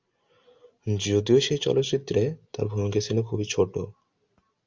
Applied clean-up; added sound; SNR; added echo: none; none; none; none.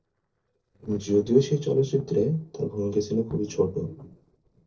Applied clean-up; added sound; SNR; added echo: neural separator model SepFormer DNS4.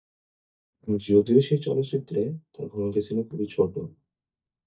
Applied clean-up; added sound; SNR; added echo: neural mask model DeepFilterNet 3.